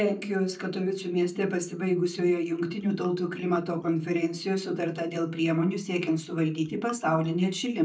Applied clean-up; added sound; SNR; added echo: neural mask model DeepFilterNet 3.